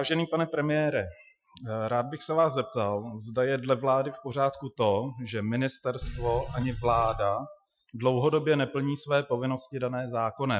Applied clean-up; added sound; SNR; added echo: classical method Wiener filter.